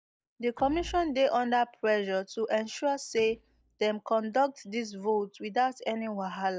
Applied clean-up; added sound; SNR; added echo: neural mask model DeepFilterNet 3.